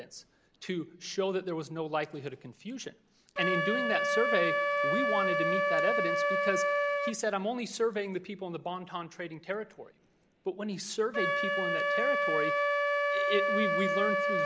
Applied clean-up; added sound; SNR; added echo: none; Wind instrument, woodwind instrument; -3 dB; none.